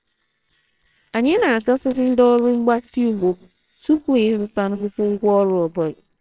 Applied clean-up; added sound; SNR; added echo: neural separator model SepFormer WHAMR!.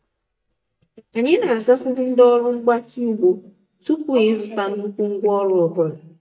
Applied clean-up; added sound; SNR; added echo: neural mask model DeepFilterNet 3.